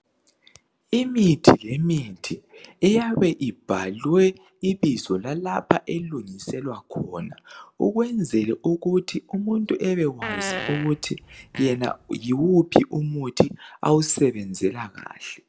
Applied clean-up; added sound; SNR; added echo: none; Fart; 10 dB; none.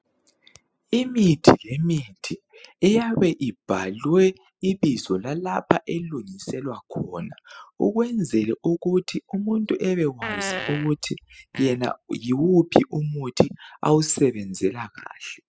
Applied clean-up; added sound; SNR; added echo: classical method spectral subtraction.